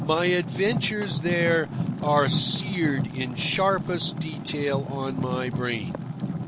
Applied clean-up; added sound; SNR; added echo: none; Fire; 4 dB; none.